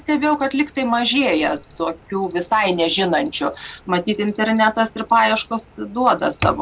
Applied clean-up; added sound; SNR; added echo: none; Alarm; 18 dB; none.